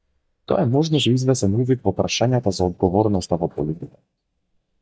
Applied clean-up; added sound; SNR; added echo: neural mask model DeepFilterNet 3.